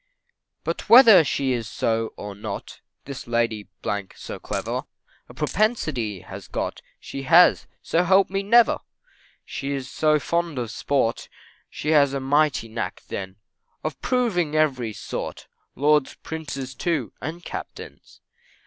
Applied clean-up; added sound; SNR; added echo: none; Coin (dropping); 15 dB; none.